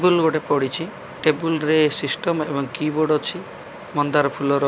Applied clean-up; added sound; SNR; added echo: none; none; none; none.